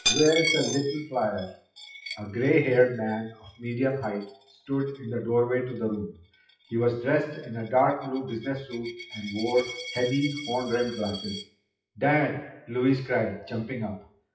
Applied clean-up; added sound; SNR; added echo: classical method WPE with log-MMSE.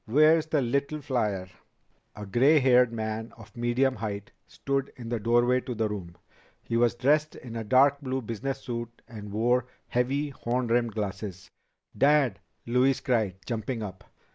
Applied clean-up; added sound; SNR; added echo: none; none; none; none.